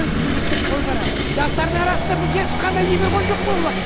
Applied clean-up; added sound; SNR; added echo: none; Engine / Vehicle; -3 dB; none.